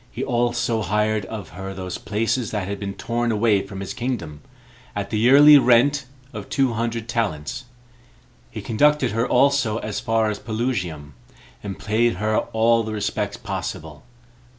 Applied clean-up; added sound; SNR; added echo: none; none; none; none.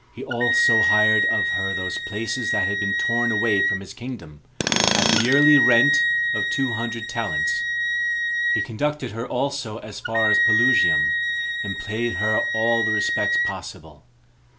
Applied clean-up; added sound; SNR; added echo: none; Wind instrument, woodwind instrument + Tools; -4 dB; none.